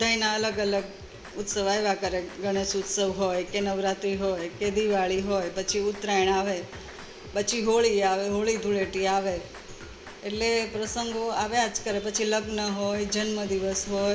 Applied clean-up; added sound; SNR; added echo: none; Drum kit; 18 dB; reverberation time 0.8 s.